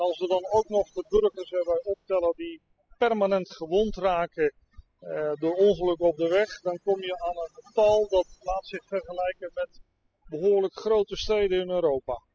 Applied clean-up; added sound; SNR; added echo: classical method spectral subtraction.